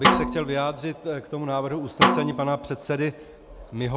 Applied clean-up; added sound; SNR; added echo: none; Snare drum; -2 dB; none.